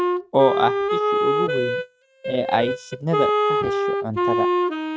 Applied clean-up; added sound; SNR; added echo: neural mask model RNNoise.